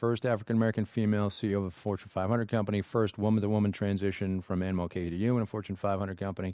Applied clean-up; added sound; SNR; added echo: none; none; none; none.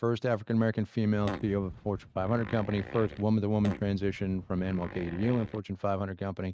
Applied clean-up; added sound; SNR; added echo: neural mask model RNNoise.